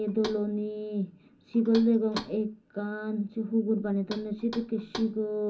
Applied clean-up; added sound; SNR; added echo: none; Knock; 17 dB; reverberation time 0.4 s.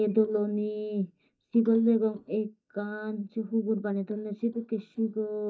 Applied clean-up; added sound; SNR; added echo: neural mask model DeepFilterNet 3.